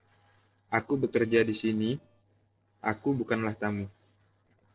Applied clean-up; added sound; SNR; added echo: neural separator model SepFormer DNS4.